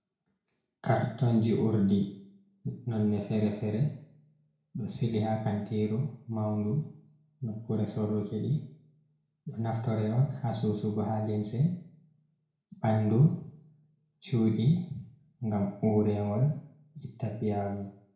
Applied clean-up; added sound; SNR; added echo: none; none; none; reverberation time 0.6 s.